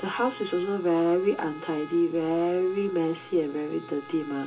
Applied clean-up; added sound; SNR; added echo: none; Trumpet; 19 dB; reverberation time 0.2 s.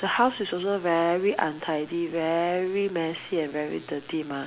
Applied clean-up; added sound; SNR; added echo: none; none; none; none.